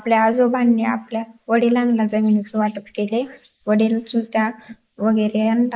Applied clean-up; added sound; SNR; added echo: neural mask model Resemble Enhance denoiser.